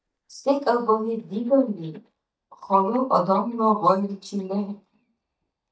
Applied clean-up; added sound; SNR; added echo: neural mask model DeepFilterNet 3.